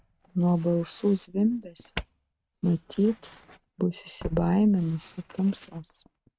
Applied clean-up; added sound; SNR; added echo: neural mask model RNNoise.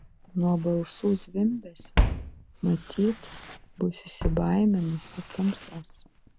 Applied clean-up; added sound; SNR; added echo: none; Walk, footsteps; 5 dB; none.